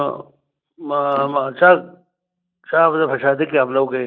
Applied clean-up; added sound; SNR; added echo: neural mask model DeepFilterNet 3.